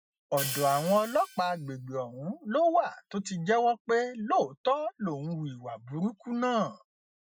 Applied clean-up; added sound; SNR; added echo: classical method Wiener filter.